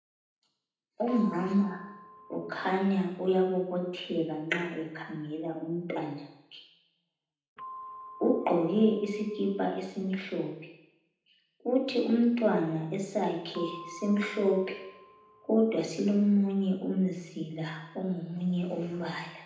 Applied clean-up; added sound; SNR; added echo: none; Percussion; 18 dB; reverberation time 0.8 s.